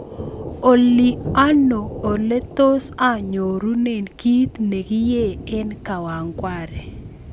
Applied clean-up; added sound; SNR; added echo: none; Thunder; 13 dB; none.